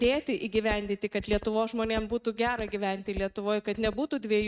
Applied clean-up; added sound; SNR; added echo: neural mask model RNNoise.